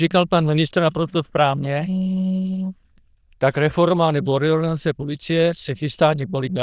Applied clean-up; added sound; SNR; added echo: neural diffusion model UNIVERSE++.